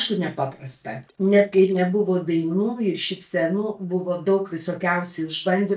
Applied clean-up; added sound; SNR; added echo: neural mask model DeepFilterNet 3.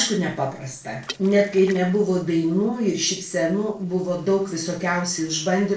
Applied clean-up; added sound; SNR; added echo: neural separator model SepFormer DNS4.